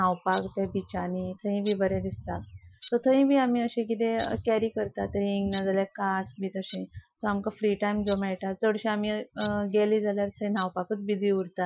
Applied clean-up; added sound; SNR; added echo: classical method Wiener filter.